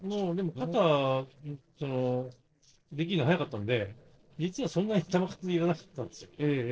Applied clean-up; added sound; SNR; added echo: neural separator model SepFormer DNS4.